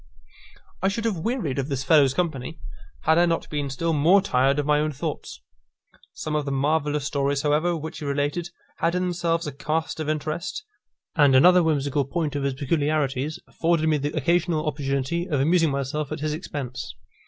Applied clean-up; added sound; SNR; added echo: none; none; none; none.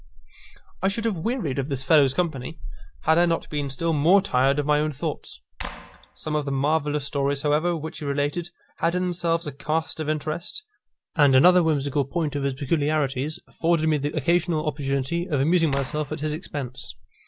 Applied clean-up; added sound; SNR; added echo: none; Clapping; 13 dB; none.